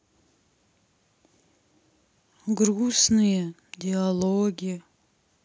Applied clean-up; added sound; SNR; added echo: none; none; none; none.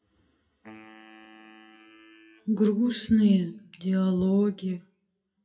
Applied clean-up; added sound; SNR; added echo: classical method WPE with log-MMSE.